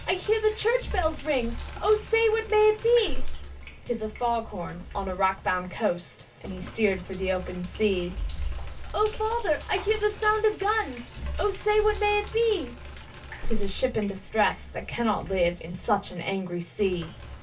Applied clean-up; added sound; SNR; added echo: none; Sink (filling or washing); 7 dB; reverberation time 0.2 s.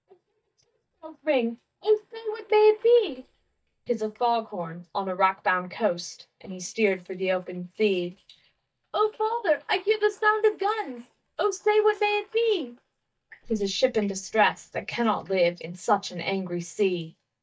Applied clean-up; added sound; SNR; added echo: neural mask model DeepFilterNet 3.